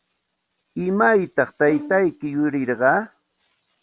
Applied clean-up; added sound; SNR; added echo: none; Bowed string instrument; 19 dB; none.